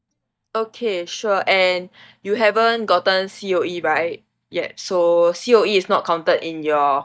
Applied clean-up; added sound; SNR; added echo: neural mask model DeepFilterNet 3.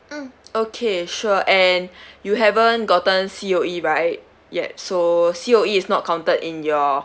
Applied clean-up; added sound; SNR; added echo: none; none; none; none.